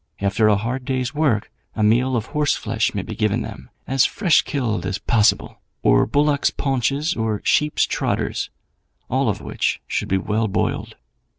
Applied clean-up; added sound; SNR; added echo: none; none; none; none.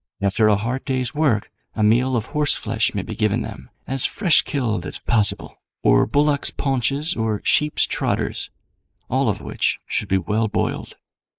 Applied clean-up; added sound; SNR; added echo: neural mask model Resemble Enhance denoiser.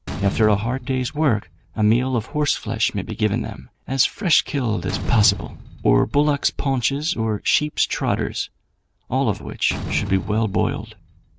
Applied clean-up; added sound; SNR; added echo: none; Slam; 13 dB; none.